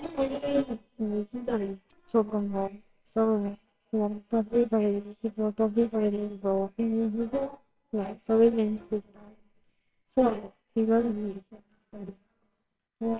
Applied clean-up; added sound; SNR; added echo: neural separator model SepFormer WHAMR!.